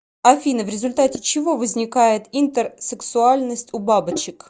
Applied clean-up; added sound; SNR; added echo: neural mask model DeepFilterNet 3.